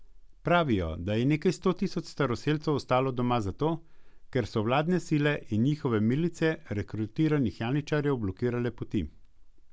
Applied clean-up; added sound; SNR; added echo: none; none; none; none.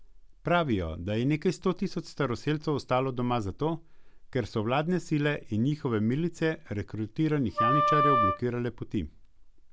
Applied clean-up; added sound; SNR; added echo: none; Wind instrument, woodwind instrument; -3 dB; none.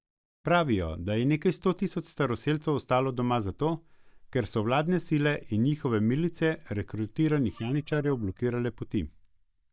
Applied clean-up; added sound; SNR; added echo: neural mask model DeepFilterNet 3.